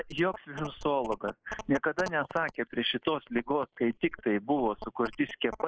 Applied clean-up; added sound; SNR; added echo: neural mask model Resemble Enhance denoiser.